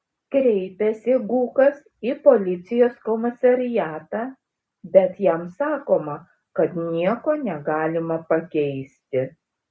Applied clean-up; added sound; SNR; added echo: none; none; none; none.